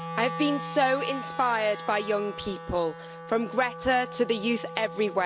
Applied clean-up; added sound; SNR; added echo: none; Wind instrument, woodwind instrument; 10 dB; none.